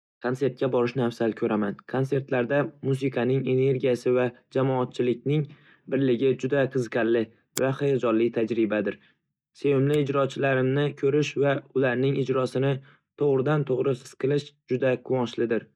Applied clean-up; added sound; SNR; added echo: neural mask model DeepFilterNet 3.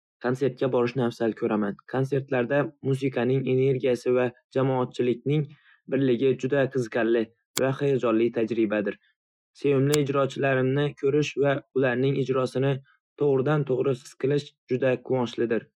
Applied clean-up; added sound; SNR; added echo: classical method Wiener filter.